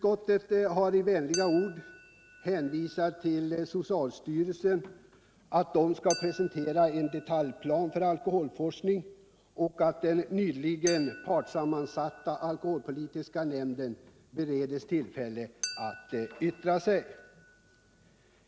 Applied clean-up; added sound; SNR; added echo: none; Chink, clink; 18 dB; none.